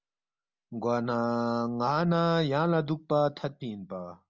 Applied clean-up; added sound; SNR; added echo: none; none; none; none.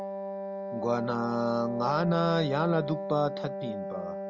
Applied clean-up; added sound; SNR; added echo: none; Wind instrument, woodwind instrument; 6 dB; none.